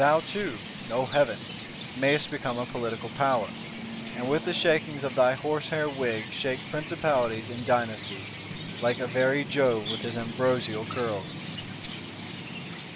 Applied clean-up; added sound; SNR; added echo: none; Chirp, tweet; 6 dB; none.